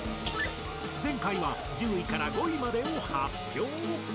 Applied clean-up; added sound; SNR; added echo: none; Acoustic guitar; 6 dB; none.